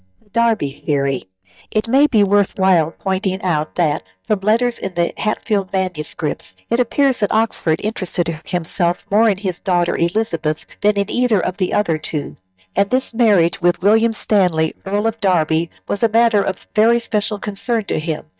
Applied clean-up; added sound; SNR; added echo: neural mask model DeepFilterNet 3.